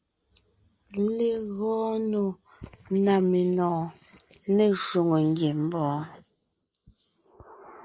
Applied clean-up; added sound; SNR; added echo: neural mask model Resemble Enhance denoiser.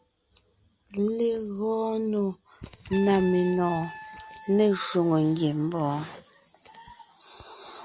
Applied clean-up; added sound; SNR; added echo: none; Trumpet; 20 dB; none.